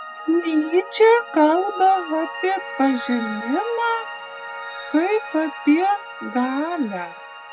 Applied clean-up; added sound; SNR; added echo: none; Piano; 12 dB; none.